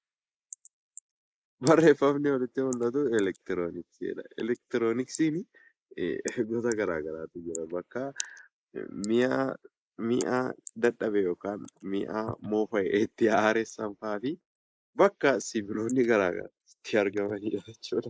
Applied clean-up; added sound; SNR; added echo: neural mask model Resemble Enhance denoiser.